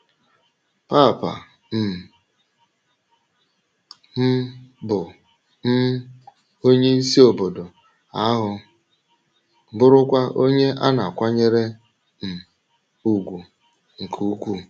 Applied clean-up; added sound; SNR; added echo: none; none; none; none.